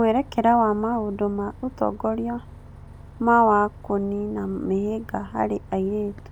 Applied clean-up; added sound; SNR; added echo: none; Bus; 19 dB; none.